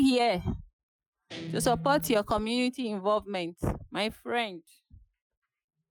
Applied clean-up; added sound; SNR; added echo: classical method Wiener filter.